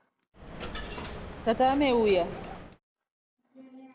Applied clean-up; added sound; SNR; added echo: none; Coin (dropping); 10 dB; none.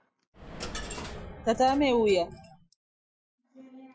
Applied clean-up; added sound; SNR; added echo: classical method Wiener filter.